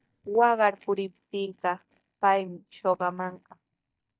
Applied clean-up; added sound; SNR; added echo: neural mask model DeepFilterNet 3.